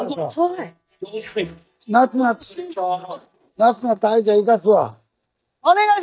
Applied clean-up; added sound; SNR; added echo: neural mask model DeepFilterNet 3.